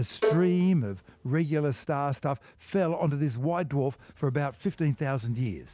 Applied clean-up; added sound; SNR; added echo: none; Bowed string instrument; 5 dB; none.